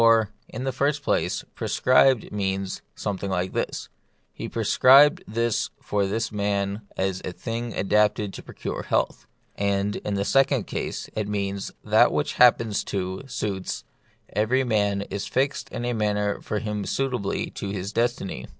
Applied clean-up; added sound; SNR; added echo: none; none; none; none.